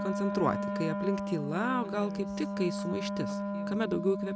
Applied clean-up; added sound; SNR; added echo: none; Wind instrument, woodwind instrument; 2 dB; none.